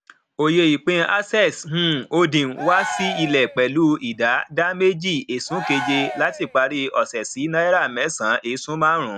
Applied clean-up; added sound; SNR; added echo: none; Cheering; 11 dB; none.